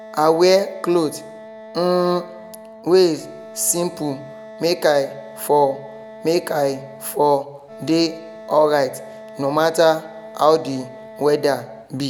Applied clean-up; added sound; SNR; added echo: none; Wind instrument, woodwind instrument; 18 dB; none.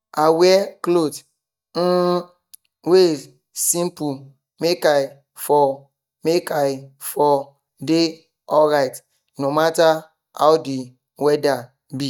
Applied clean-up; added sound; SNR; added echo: neural mask model DeepFilterNet 3.